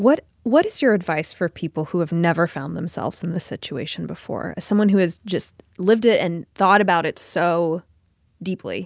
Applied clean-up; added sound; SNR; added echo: none; none; none; none.